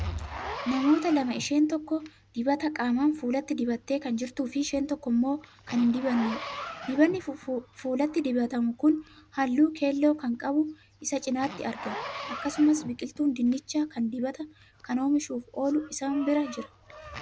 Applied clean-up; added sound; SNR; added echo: none; Zipper (clothing); 16 dB; none.